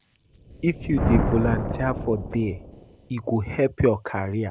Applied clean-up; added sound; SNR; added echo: none; Thunder; 4 dB; none.